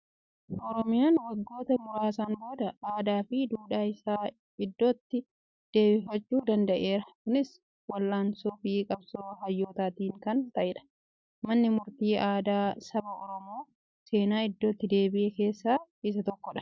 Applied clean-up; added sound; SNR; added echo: none; none; none; none.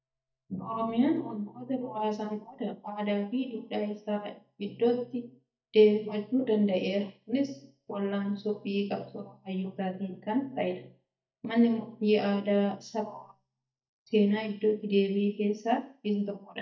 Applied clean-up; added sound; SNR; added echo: neural mask model DeepFilterNet 3.